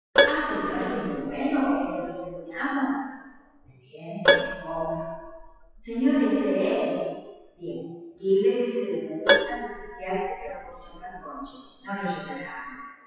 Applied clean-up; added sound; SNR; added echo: classical method WPE with log-MMSE.